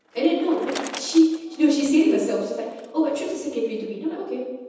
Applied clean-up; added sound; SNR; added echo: none; Bicycle; 18 dB; reverberation time 1.1 s.